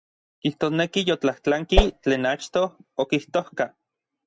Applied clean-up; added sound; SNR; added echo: none; Whoosh, swoosh, swish; -5 dB; none.